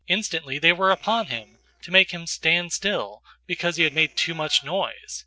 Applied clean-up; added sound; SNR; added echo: neural separator model SepFormer DNS4.